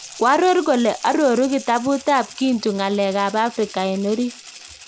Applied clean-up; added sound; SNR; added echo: none; Rattle (instrument); 19 dB; none.